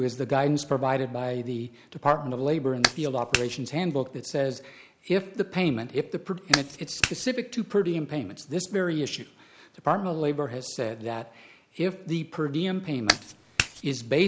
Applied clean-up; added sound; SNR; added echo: none; Clapping; -1 dB; none.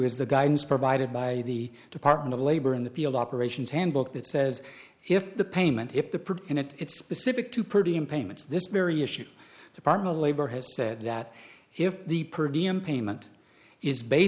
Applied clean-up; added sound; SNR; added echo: none; none; none; none.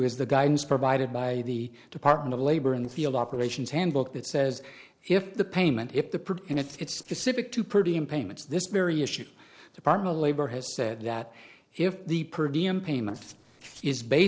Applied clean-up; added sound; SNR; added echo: neural separator model SepFormer DNS4.